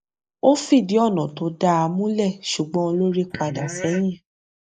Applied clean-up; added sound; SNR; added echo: neural mask model Resemble Enhance denoiser.